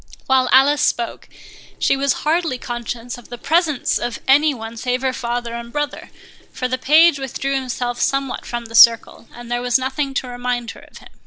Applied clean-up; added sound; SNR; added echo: none; Sink (filling or washing) / Water tap, faucet; 19 dB; none.